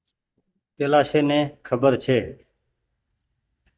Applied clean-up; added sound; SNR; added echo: neural mask model DeepFilterNet 3.